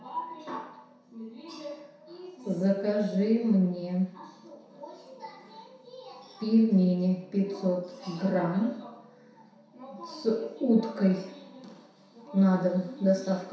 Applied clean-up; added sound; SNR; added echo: none; none; none; reverberation time 0.7 s.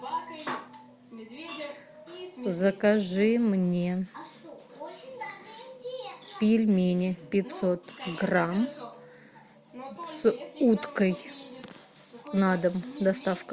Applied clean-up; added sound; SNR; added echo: none; none; none; none.